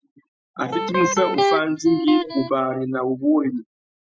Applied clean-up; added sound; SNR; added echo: classical method Wiener filter.